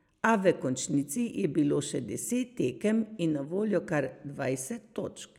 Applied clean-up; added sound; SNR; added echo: none; none; none; none.